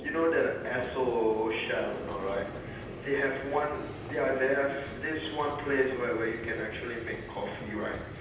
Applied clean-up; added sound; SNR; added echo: none; Vehicle; 10 dB; reverberation time 0.9 s.